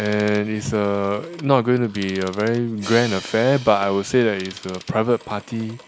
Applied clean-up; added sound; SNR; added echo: none; Crash cymbal + Telephone; 18 dB; none.